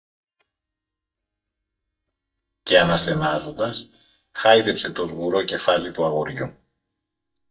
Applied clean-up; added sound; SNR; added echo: neural mask model DeepFilterNet 3.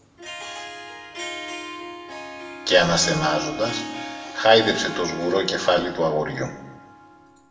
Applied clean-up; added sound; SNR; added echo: none; Harp; 11 dB; reverberation time 0.9 s.